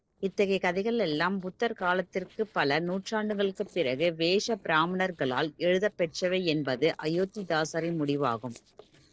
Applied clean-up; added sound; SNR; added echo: neural separator model SepFormer DNS4.